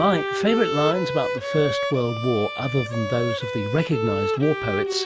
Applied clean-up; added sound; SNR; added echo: none; Bowed string instrument; 3 dB; none.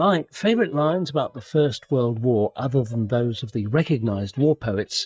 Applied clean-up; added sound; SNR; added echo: neural mask model DeepFilterNet 3.